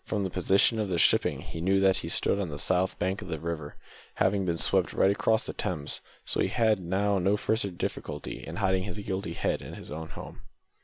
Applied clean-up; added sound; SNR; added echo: none; none; none; none.